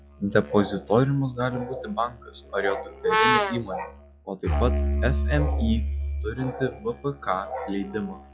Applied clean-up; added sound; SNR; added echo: classical method log-MMSE.